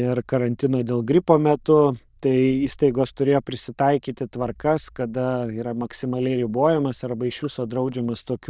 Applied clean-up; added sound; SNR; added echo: neural diffusion model UNIVERSE++.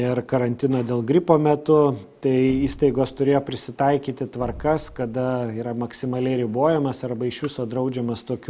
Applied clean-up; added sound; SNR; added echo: none; Explosion; 17 dB; none.